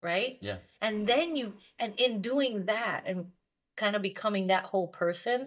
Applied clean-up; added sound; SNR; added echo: neural mask model DeepFilterNet 3.